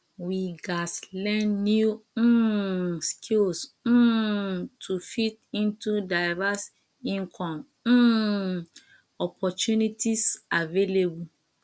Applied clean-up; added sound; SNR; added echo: none; none; none; none.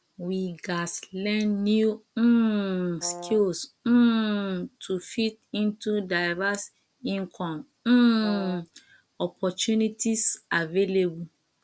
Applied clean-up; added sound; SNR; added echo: none; Brass instrument; 15 dB; none.